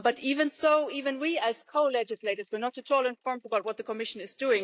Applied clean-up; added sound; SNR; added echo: neural mask model Resemble Enhance denoiser.